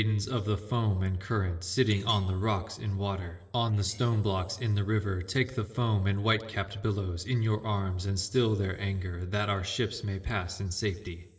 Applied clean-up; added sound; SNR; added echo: neural separator model SepFormer DNS4.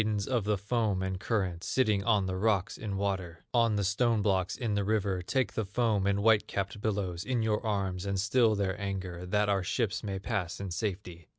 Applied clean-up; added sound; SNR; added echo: none; none; none; none.